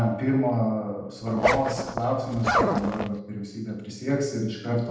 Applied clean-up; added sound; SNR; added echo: none; Zipper (clothing); 0 dB; reverberation time 0.8 s.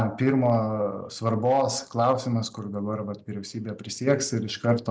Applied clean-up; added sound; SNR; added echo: none; none; none; none.